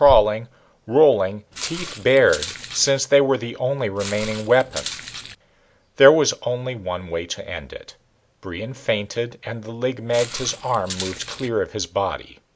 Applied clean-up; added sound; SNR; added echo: none; Walk, footsteps; 12 dB; none.